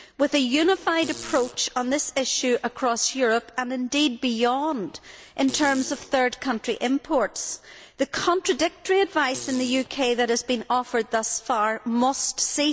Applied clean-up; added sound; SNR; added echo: none; Fart; 18 dB; none.